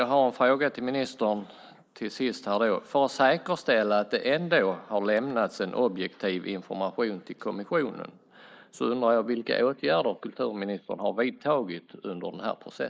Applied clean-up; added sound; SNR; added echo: neural mask model Resemble Enhance denoiser.